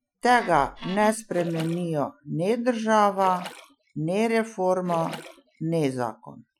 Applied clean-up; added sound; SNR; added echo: classical method Wiener filter.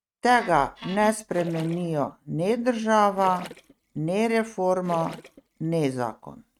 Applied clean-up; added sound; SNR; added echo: neural mask model RNNoise.